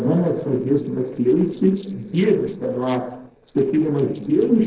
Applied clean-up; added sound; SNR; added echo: neural separator model SepFormer DNS4.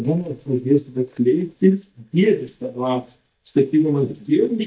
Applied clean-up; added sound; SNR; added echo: neural mask model DeepFilterNet 3.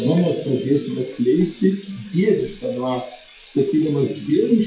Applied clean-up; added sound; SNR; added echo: classical method WPE with log-MMSE.